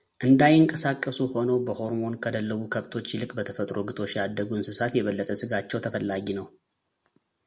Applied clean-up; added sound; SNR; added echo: none; none; none; none.